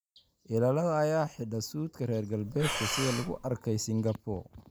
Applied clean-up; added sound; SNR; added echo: none; Breathing; 5 dB; none.